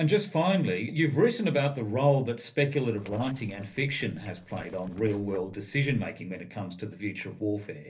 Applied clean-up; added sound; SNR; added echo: neural separator model SepFormer DNS4.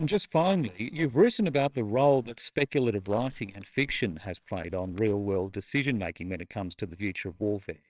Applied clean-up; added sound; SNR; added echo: neural separator model SepFormer WHAMR!.